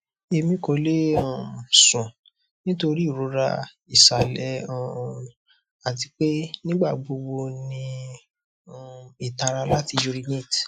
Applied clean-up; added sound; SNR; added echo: classical method Wiener filter.